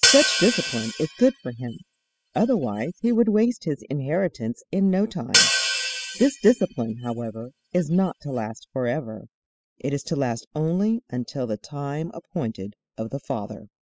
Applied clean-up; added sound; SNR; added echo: classical method spectral subtraction.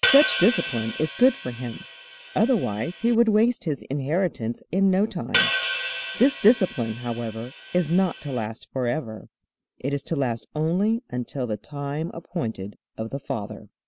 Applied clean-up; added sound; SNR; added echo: none; Hi-hat; 2 dB; none.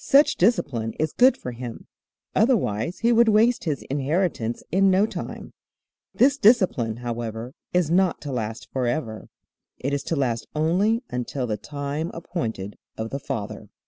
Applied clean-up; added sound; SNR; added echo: none; none; none; none.